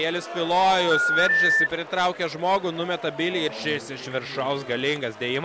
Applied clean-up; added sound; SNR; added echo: none; Telephone; -2 dB; none.